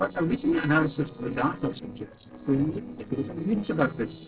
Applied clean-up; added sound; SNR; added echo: neural separator model SepFormer DNS4.